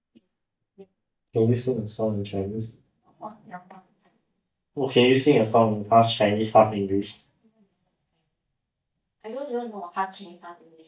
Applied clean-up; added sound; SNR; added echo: neural mask model DeepFilterNet 3.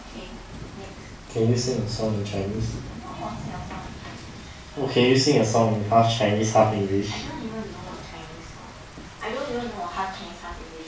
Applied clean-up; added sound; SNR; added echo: none; Rain; 14 dB; reverberation time 0.3 s.